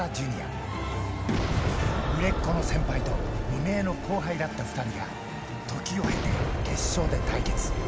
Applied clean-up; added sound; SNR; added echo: none; Boom; 0 dB; none.